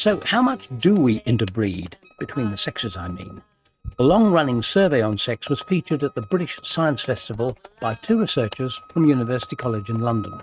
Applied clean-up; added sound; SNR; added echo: neural mask model RNNoise.